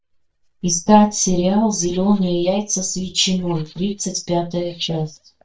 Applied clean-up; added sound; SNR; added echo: neural mask model DeepFilterNet 3.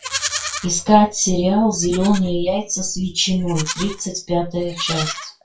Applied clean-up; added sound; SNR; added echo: classical method WPE with log-MMSE.